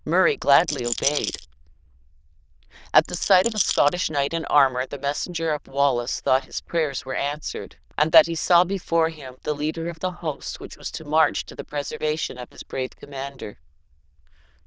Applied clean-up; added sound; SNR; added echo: neural diffusion model UNIVERSE++.